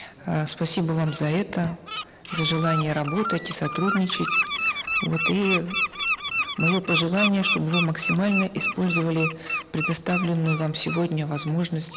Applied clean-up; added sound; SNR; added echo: none; Bird; 4 dB; none.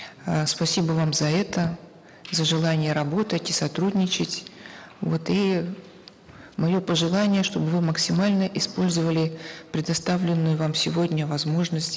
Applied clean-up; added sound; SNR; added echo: none; none; none; none.